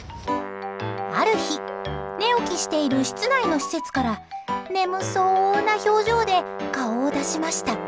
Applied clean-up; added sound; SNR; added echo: none; Brass instrument; 10 dB; none.